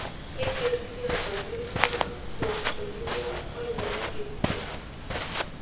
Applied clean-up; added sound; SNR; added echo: none; Walk, footsteps; -3 dB; reverberation time 0.9 s.